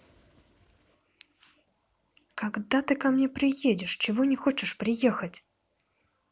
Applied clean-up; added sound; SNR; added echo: none; none; none; none.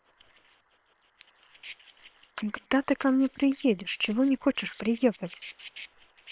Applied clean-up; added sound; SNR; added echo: neural separator model SepFormer WHAM!.